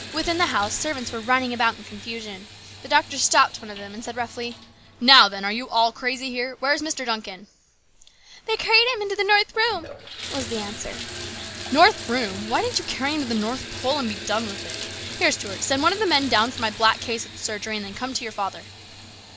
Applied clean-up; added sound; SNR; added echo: none; Bathtub (filling or washing) / Water tap, faucet; 13 dB; none.